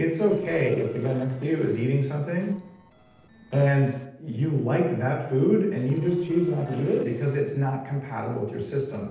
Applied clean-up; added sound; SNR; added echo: neural separator model SepFormer DNS4.